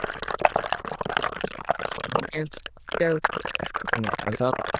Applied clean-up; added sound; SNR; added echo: neural diffusion model UNIVERSE++.